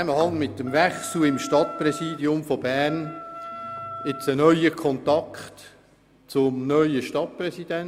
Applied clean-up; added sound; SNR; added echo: none; Wind instrument, woodwind instrument; 13 dB; none.